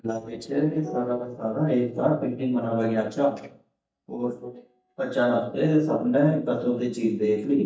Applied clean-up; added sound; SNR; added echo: neural mask model DeepFilterNet 3.